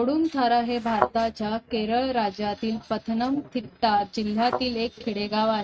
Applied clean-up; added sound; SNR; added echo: neural mask model RNNoise.